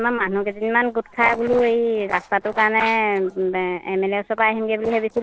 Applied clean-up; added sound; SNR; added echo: neural separator model SepFormer DNS4.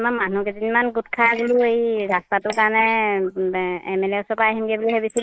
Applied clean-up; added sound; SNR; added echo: neural mask model Resemble Enhance denoiser.